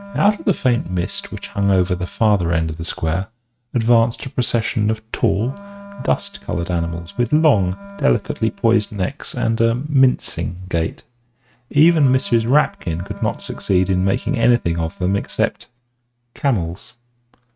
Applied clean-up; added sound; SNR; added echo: neural mask model RNNoise.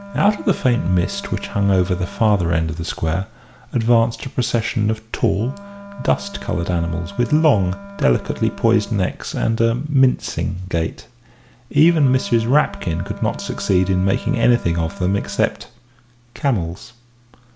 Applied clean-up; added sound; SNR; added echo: none; Wind instrument, woodwind instrument; 19 dB; none.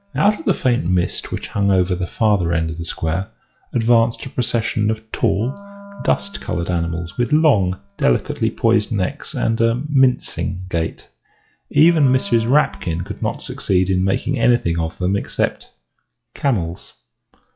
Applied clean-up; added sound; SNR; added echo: classical method log-MMSE.